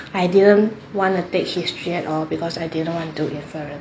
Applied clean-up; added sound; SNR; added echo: none; none; none; none.